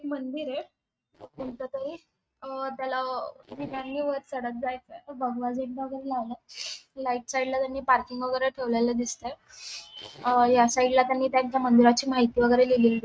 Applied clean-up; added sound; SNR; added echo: neural mask model RNNoise.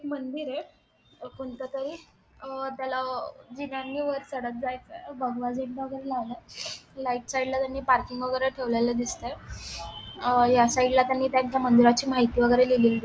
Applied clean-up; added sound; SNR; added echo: none; none; none; none.